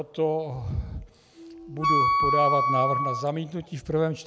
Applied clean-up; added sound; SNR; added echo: none; Wind instrument, woodwind instrument; -4 dB; none.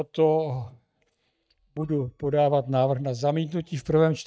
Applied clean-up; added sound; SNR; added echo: neural mask model DeepFilterNet 3.